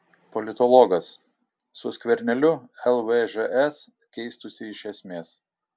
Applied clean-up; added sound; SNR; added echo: none; none; none; none.